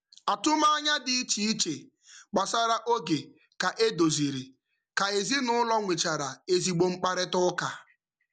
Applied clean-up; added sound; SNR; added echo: none; none; none; none.